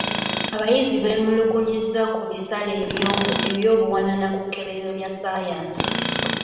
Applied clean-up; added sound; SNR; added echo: none; Tools; 5 dB; reverberation time 1.2 s.